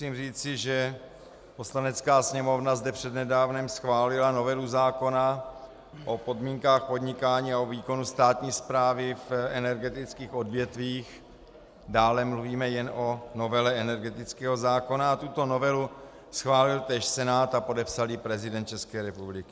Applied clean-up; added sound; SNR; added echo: none; none; none; none.